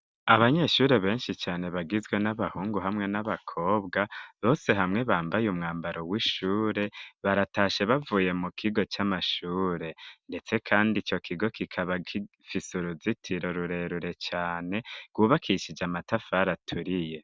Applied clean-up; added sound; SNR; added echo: none; none; none; none.